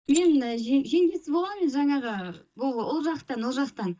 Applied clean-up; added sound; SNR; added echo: neural mask model DeepFilterNet 3.